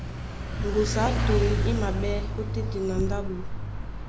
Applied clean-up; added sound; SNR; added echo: none; Mechanisms / Bicycle; -3 dB; none.